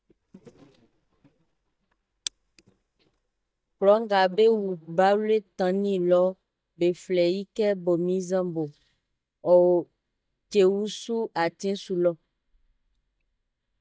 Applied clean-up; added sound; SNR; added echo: neural mask model DeepFilterNet 3.